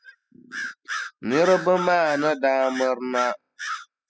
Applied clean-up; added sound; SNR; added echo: classical method spectral subtraction.